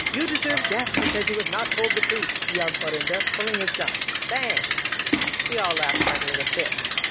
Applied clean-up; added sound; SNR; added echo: none; Bicycle; -5 dB; none.